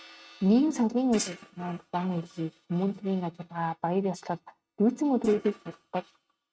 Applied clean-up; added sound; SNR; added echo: neural mask model RNNoise.